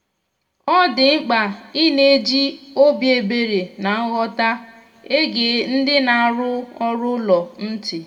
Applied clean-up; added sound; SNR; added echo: none; none; none; reverberation time 0.9 s.